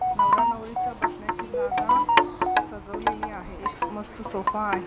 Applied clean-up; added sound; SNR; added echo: none; Wind chime; 2 dB; none.